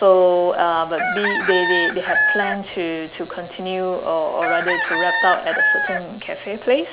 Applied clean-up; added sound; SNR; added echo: none; Chicken, rooster; 2 dB; none.